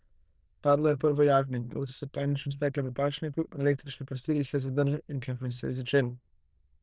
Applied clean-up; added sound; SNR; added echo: neural diffusion model UNIVERSE++.